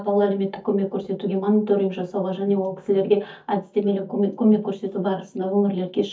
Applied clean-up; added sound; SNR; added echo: neural mask model DeepFilterNet 3.